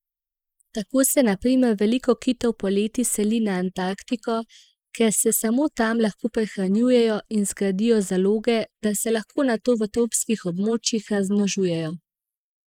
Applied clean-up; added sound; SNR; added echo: neural mask model Resemble Enhance denoiser.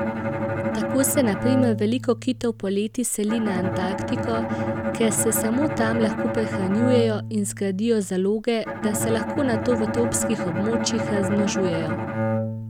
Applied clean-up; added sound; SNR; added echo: none; Bowed string instrument; 2 dB; none.